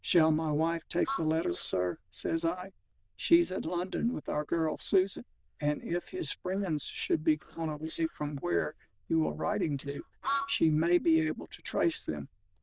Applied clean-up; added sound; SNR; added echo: neural diffusion model UNIVERSE++.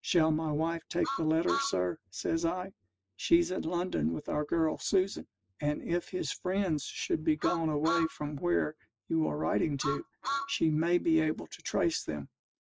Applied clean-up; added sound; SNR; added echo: neural mask model Resemble Enhance denoiser.